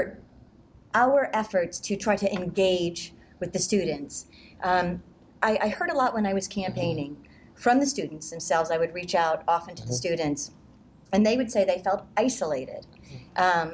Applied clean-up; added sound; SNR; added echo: none; none; none; none.